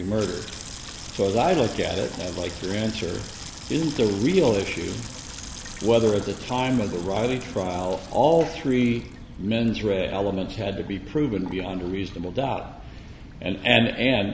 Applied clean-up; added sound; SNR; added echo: none; Sink (filling or washing) / Water tap, faucet; 17 dB; none.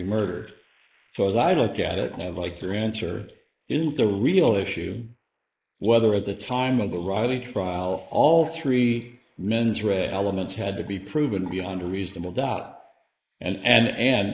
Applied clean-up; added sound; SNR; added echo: neural mask model Resemble Enhance denoiser.